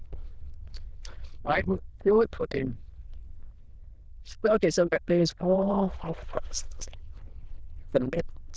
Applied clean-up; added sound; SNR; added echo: neural diffusion model UNIVERSE++.